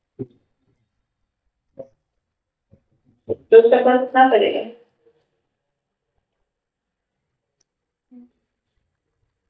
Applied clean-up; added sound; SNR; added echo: neural mask model DeepFilterNet 3.